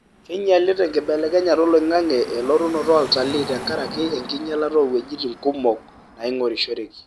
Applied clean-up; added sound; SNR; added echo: none; Car passing by / Traffic noise, roadway noise; 16 dB; none.